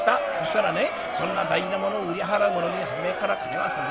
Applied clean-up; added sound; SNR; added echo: none; Crowd; 1 dB; none.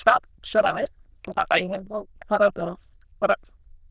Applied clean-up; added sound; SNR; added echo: neural diffusion model UNIVERSE++.